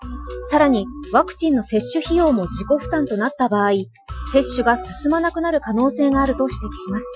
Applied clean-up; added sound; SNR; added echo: classical method Wiener filter.